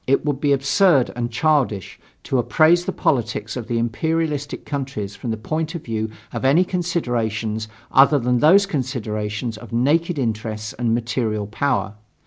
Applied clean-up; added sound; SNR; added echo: none; none; none; none.